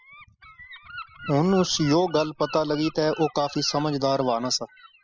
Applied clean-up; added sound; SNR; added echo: classical method spectral subtraction.